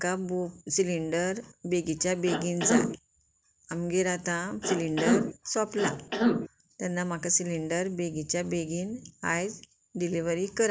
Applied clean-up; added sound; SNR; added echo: none; Cough; 0 dB; none.